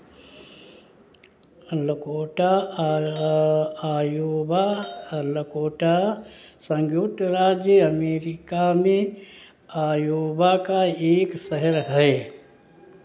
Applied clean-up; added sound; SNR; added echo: none; Ringtone; 18 dB; none.